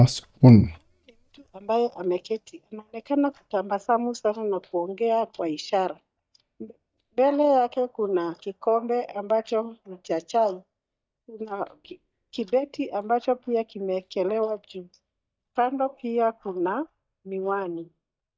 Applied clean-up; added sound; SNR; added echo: neural mask model DeepFilterNet 3.